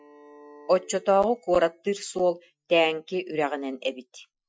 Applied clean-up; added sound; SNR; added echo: classical method Wiener filter.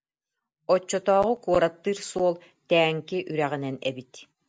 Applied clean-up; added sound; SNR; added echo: none; none; none; none.